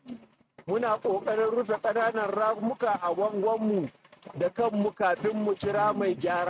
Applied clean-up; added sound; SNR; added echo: neural mask model RNNoise.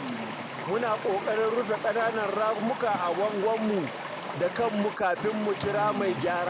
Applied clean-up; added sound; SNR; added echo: none; Stream; 7 dB; none.